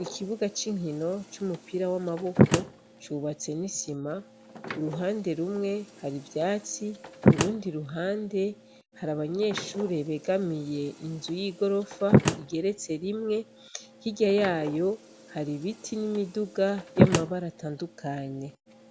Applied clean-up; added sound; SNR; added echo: none; Slam; 1 dB; none.